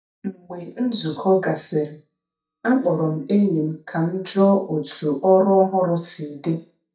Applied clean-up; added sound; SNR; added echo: neural mask model DeepFilterNet 3.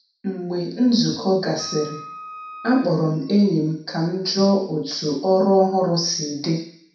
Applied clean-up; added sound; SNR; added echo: none; Wind instrument, woodwind instrument; 17 dB; reverberation time 0.6 s.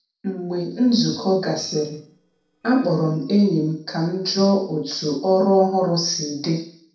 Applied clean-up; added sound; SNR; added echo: neural separator model SepFormer DNS4.